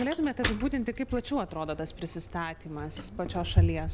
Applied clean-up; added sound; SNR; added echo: none; Bicycle; 0 dB; none.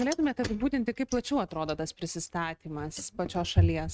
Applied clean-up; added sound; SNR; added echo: neural mask model RNNoise.